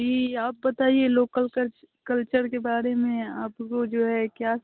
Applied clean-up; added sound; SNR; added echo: none; none; none; none.